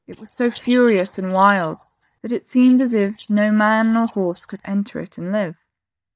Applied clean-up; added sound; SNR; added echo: neural mask model DeepFilterNet 3.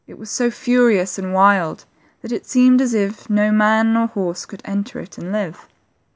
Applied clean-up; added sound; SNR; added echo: none; none; none; none.